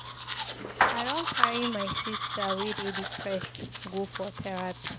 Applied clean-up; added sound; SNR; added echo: none; Domestic sounds, home sounds; -5 dB; none.